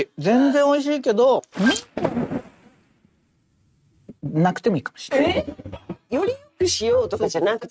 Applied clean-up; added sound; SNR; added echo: neural mask model RNNoise.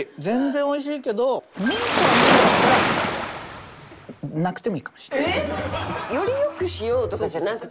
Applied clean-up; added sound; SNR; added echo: none; Waves, surf; -5 dB; none.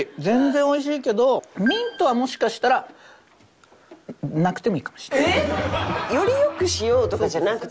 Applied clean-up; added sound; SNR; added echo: none; none; none; none.